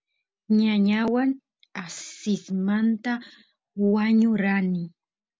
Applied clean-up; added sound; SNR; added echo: none; none; none; none.